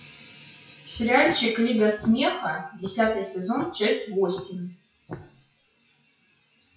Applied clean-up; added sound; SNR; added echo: classical method WPE with log-MMSE.